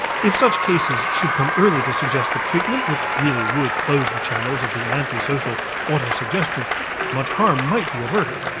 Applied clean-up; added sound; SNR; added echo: none; Applause; 0 dB; none.